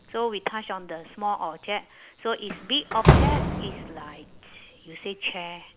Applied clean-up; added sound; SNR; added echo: none; Slam; -4 dB; none.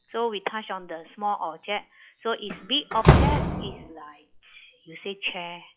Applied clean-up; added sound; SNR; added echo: classical method log-MMSE.